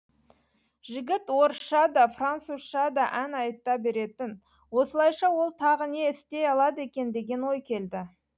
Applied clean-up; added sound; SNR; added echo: none; none; none; none.